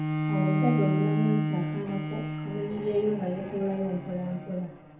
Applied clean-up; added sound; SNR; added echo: none; Bowed string instrument; -1 dB; reverberation time 0.6 s.